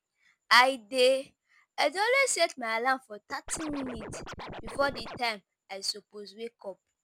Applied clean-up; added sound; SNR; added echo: none; Scratching (performance technique); 11 dB; none.